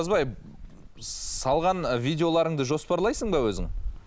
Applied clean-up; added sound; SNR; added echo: none; Gull, seagull; 11 dB; none.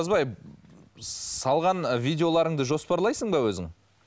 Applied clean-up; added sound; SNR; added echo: none; none; none; none.